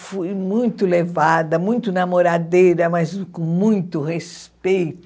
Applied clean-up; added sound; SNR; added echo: none; none; none; none.